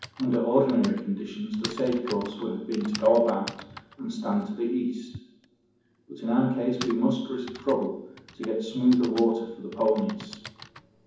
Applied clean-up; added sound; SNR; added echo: none; Typing; 17 dB; reverberation time 1.2 s.